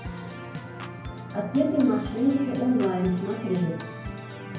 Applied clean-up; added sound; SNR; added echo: none; Organ; 12 dB; reverberation time 0.9 s.